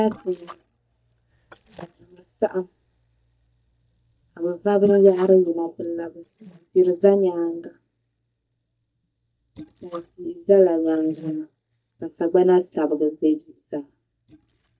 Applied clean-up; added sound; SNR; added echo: neural mask model DeepFilterNet 3.